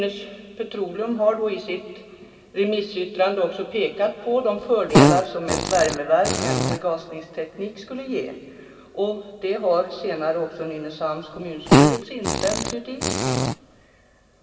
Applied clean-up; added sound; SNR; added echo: none; Fart; -4 dB; reverberation time 2.3 s.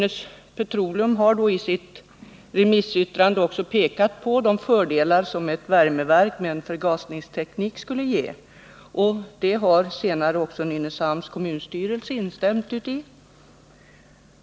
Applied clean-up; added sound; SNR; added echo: none; none; none; none.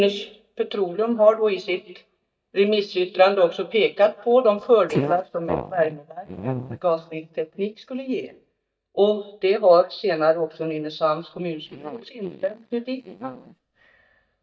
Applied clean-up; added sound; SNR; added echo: neural mask model DeepFilterNet 3.